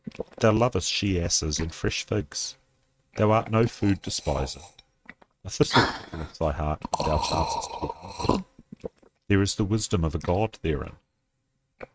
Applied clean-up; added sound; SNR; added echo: neural mask model RNNoise.